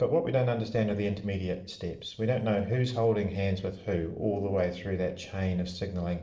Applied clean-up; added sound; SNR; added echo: neural separator model SepFormer DNS4.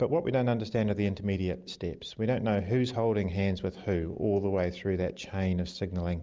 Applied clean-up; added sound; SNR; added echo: none; none; none; none.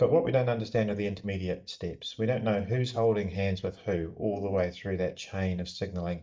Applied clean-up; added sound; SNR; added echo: neural mask model DeepFilterNet 3.